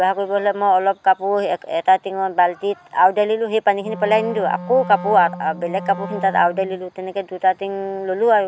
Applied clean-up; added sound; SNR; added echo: none; Wind instrument, woodwind instrument; 13 dB; none.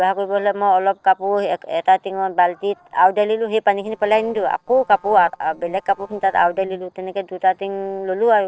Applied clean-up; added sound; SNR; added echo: neural separator model SepFormer DNS4.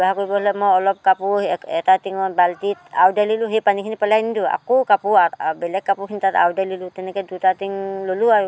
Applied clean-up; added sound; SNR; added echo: none; none; none; none.